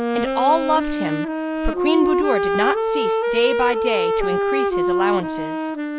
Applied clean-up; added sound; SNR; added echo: none; Wind instrument, woodwind instrument; -3 dB; none.